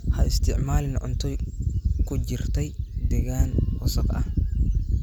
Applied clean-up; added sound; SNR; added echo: none; none; none; none.